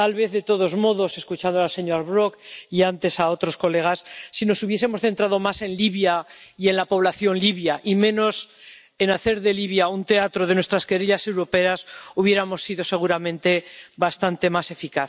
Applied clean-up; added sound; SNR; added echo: none; none; none; none.